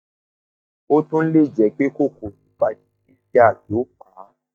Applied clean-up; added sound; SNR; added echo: neural mask model DeepFilterNet 3.